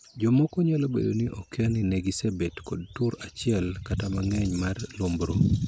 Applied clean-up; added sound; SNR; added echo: none; none; none; none.